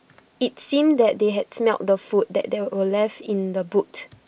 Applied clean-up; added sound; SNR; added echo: none; none; none; none.